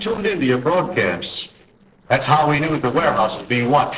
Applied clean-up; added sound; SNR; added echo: neural separator model SepFormer DNS4.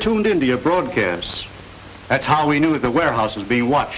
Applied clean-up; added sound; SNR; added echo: none; none; none; none.